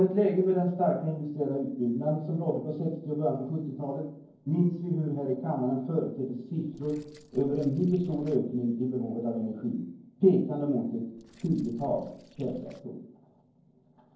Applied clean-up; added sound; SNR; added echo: neural separator model SepFormer DNS4.